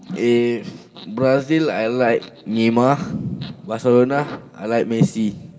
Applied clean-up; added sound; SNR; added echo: none; none; none; reverberation time 2.4 s.